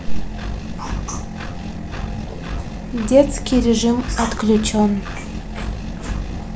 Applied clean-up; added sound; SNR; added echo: none; Engine; 7 dB; none.